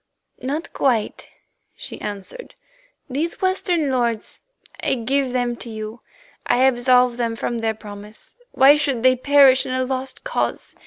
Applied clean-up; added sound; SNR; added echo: none; none; none; none.